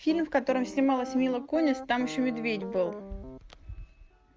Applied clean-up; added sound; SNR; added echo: none; Piano; 11 dB; none.